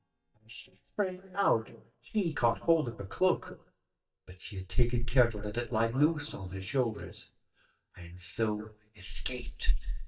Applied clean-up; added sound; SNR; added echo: neural mask model DeepFilterNet 3.